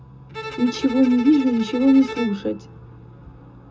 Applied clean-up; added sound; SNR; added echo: none; Bowed string instrument; 14 dB; reverberation time 0.2 s.